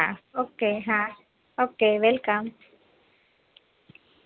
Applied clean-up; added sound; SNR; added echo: none; none; none; none.